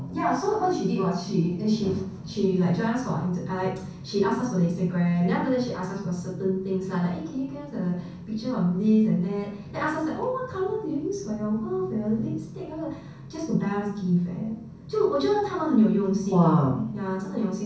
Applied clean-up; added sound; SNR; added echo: none; none; none; reverberation time 0.6 s.